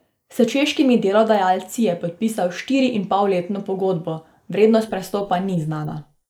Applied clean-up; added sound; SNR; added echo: neural mask model Resemble Enhance denoiser.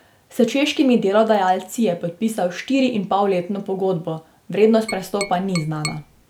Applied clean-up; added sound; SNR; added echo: none; Tap; 13 dB; none.